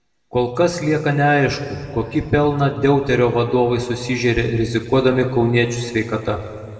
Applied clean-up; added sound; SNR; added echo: none; none; none; reverberation time 1.8 s.